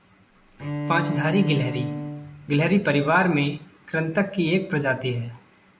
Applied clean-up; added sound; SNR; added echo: none; Bowed string instrument; 7 dB; none.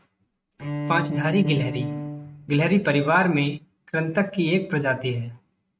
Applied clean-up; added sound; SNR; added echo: neural mask model RNNoise.